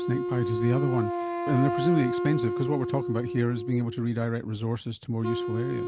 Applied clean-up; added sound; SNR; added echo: none; Wind instrument, woodwind instrument; 3 dB; none.